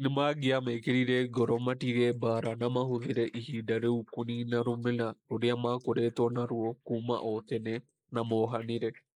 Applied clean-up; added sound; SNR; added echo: neural mask model Resemble Enhance denoiser.